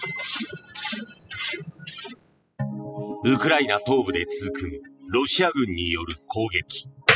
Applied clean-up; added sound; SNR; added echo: classical method spectral subtraction.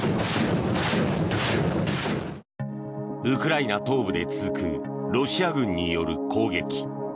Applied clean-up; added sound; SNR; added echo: none; none; none; none.